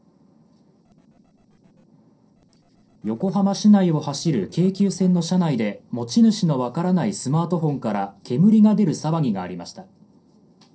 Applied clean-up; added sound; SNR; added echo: neural separator model SepFormer DNS4.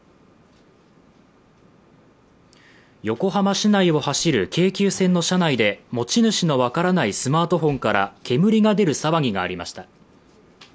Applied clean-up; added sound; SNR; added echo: none; none; none; none.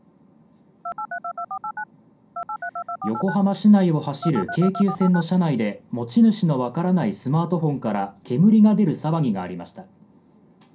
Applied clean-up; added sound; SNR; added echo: none; Telephone; 9 dB; reverberation time 0.3 s.